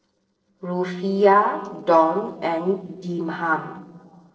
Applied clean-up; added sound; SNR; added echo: neural separator model SepFormer DNS4.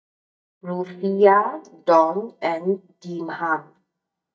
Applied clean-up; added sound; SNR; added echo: neural mask model DeepFilterNet 3.